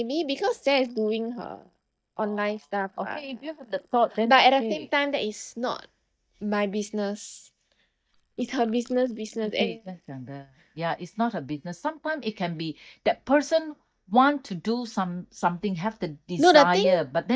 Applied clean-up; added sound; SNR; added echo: neural mask model DeepFilterNet 3.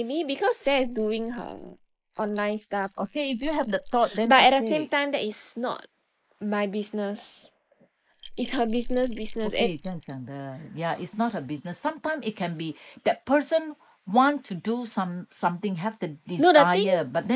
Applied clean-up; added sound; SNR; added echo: neural mask model Resemble Enhance denoiser.